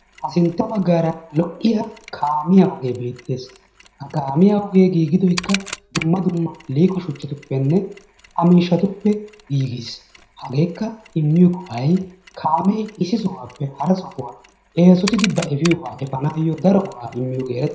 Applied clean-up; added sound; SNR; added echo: none; Mechanisms; 18 dB; reverberation time 0.5 s.